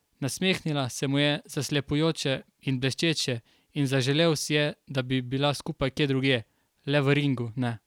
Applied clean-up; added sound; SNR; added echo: none; none; none; none.